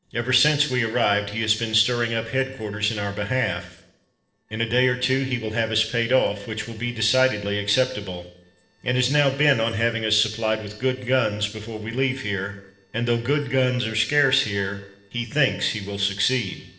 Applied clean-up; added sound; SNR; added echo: neural separator model SepFormer DNS4.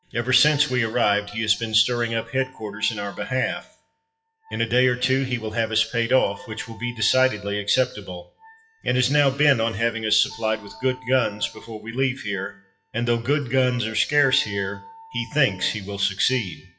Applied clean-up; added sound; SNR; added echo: classical method WPE with log-MMSE.